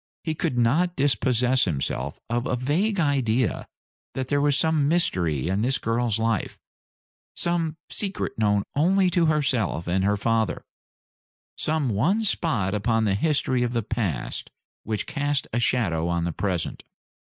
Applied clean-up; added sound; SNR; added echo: none; none; none; none.